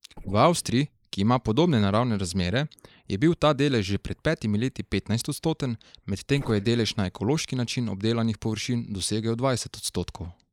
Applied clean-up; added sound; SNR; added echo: neural mask model Resemble Enhance denoiser.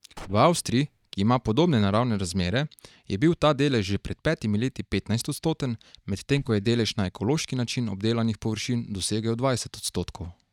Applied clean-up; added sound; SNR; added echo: neural mask model DeepFilterNet 3.